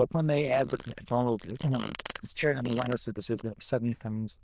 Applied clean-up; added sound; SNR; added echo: neural diffusion model UNIVERSE++.